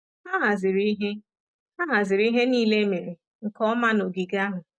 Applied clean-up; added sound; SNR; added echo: none; none; none; none.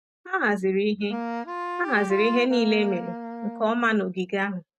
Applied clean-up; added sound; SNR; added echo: none; Wind instrument, woodwind instrument; 7 dB; none.